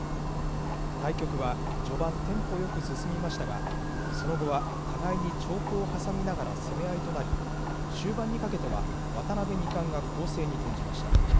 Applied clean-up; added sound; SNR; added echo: none; Clock; -5 dB; none.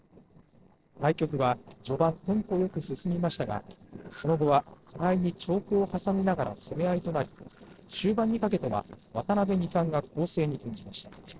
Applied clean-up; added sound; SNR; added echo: neural separator model SepFormer DNS4.